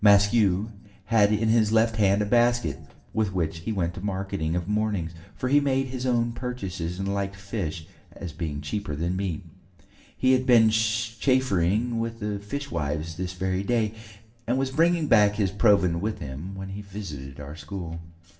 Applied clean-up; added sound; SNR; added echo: none; none; none; reverberation time 0.7 s.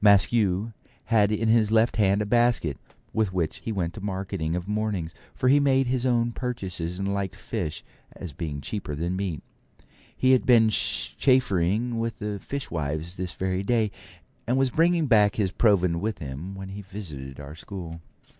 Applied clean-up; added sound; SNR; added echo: none; none; none; none.